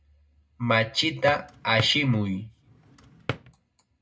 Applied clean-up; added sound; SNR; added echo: none; Drawer open or close; 12 dB; reverberation time 0.2 s.